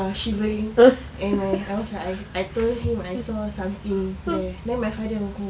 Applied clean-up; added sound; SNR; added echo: none; none; none; none.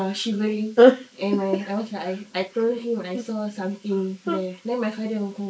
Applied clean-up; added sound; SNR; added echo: neural mask model Resemble Enhance denoiser.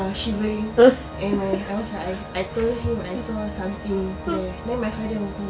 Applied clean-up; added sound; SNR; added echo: none; Organ; 13 dB; none.